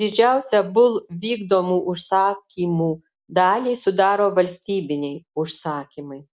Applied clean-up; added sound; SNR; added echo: none; none; none; none.